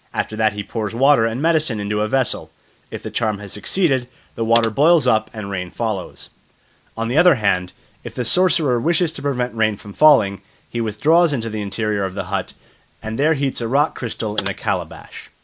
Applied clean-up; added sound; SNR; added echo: neural mask model Resemble Enhance denoiser.